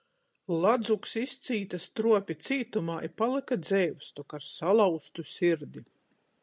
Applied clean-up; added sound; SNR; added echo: none; none; none; none.